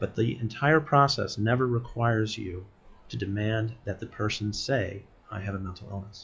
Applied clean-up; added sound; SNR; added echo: classical method log-MMSE.